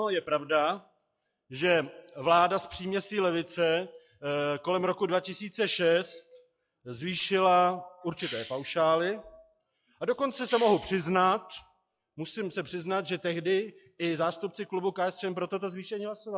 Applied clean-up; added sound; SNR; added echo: classical method log-MMSE.